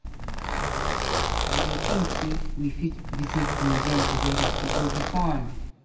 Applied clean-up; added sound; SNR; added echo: none; Zipper (clothing); -3 dB; reverberation time 0.6 s.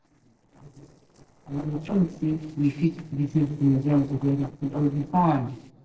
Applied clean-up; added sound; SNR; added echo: neural separator model SepFormer DNS4.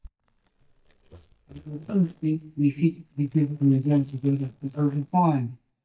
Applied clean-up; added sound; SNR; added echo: neural mask model DeepFilterNet 3.